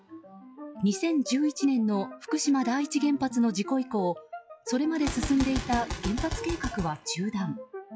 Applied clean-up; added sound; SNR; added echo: classical method log-MMSE.